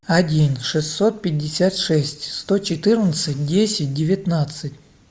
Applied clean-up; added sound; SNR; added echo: none; none; none; none.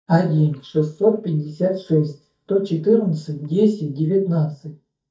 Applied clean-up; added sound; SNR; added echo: neural mask model DeepFilterNet 3.